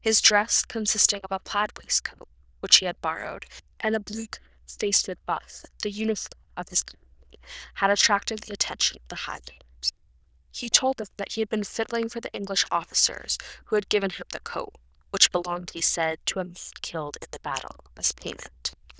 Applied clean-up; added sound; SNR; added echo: neural diffusion model UNIVERSE++.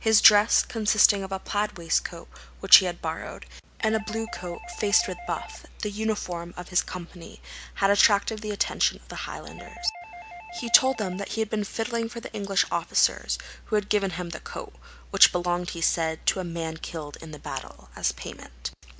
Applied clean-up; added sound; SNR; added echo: none; Doorbell; 15 dB; none.